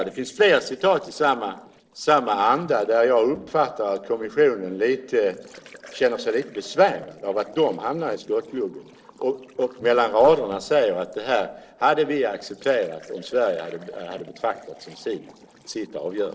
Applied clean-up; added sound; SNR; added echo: neural separator model SepFormer DNS4.